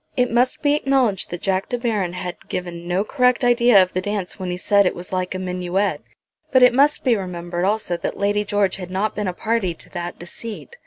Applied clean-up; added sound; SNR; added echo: none; none; none; none.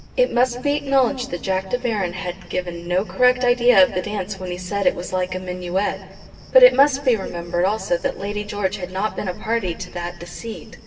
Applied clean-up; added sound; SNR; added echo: none; Cricket; 19 dB; reverberation time 1.3 s.